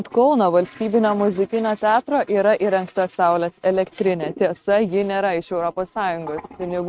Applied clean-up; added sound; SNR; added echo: neural mask model RNNoise.